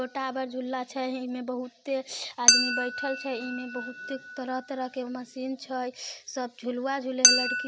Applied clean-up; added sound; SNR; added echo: none; Chink, clink; -3 dB; none.